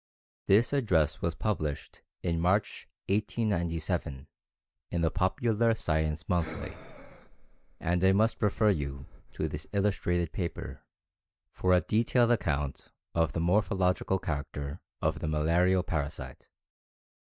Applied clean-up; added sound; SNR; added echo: neural mask model DeepFilterNet 3.